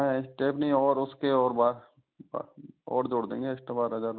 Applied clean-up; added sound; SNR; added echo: none; none; none; none.